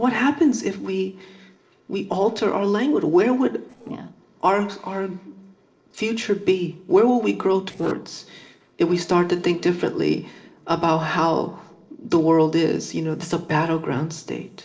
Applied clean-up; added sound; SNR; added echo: neural separator model SepFormer DNS4.